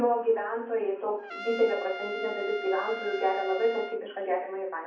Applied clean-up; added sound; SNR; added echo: none; Trumpet; 10 dB; reverberation time 0.6 s.